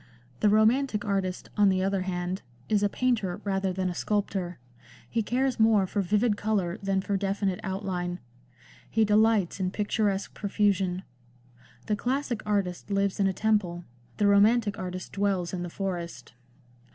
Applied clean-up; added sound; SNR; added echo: none; none; none; none.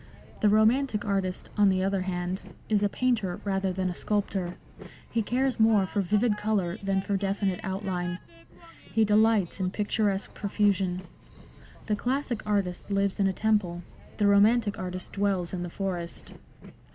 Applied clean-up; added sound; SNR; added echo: none; Train; 20 dB; none.